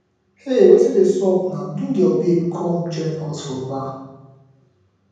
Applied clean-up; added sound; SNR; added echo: none; none; none; reverberation time 1.3 s.